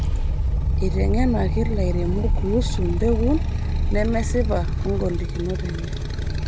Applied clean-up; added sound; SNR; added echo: none; Motorcycle; -4 dB; none.